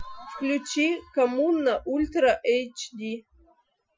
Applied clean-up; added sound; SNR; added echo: classical method Wiener filter.